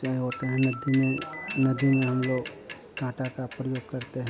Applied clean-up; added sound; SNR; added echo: none; Mechanisms / Bicycle + Ringtone; 12 dB; none.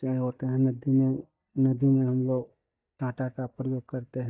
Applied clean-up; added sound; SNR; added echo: neural mask model DeepFilterNet 3.